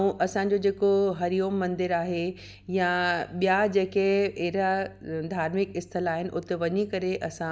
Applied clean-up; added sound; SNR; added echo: none; none; none; none.